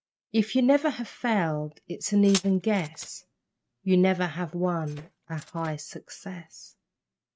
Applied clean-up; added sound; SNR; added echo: neural mask model RNNoise.